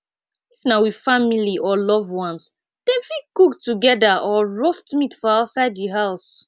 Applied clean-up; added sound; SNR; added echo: none; none; none; none.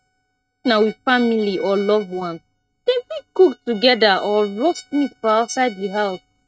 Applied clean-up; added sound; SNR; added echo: neural mask model RNNoise.